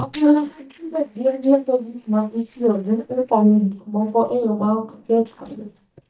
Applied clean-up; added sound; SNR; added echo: neural mask model DeepFilterNet 3.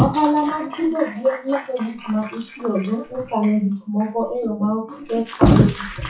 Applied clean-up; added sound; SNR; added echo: classical method WPE with log-MMSE.